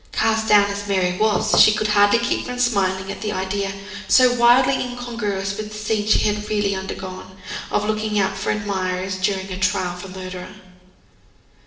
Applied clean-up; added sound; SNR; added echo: none; Knock / Wood; 5 dB; reverberation time 1.2 s.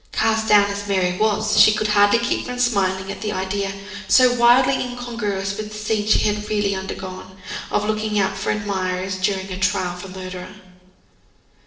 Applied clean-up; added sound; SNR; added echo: neural separator model SepFormer DNS4.